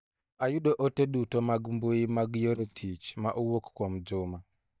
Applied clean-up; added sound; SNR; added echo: neural mask model DeepFilterNet 3.